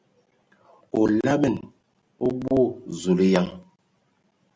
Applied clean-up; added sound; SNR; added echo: none; none; none; none.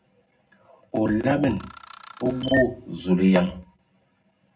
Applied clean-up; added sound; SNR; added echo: none; Camera; 11 dB; reverberation time 0.3 s.